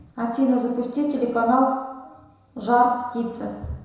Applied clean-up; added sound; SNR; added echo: none; none; none; reverberation time 1.0 s.